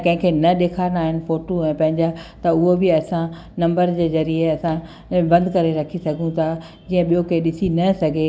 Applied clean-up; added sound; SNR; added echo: none; none; none; none.